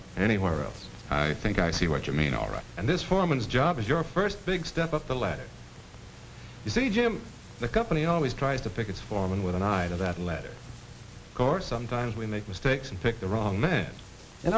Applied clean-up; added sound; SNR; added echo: none; none; none; none.